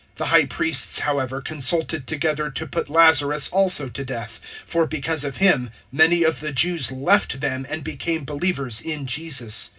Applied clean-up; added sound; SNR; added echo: none; none; none; reverberation time 0.4 s.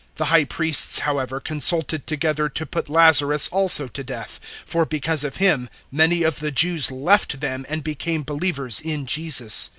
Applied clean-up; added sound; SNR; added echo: none; none; none; none.